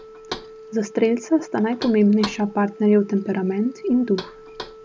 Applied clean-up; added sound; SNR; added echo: none; Knock + Organ; 16 dB; none.